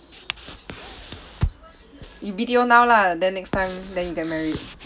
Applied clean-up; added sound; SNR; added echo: none; none; none; none.